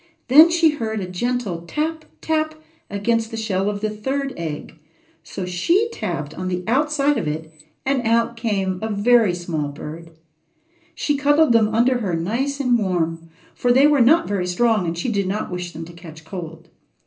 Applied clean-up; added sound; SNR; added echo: none; none; none; reverberation time 0.3 s.